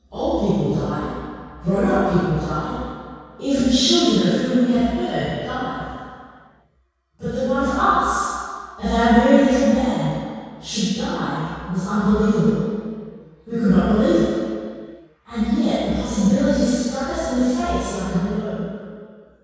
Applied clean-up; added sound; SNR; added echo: none; none; none; reverberation time 2.0 s.